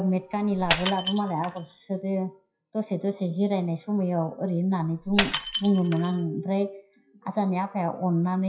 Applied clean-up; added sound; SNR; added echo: classical method WPE with log-MMSE.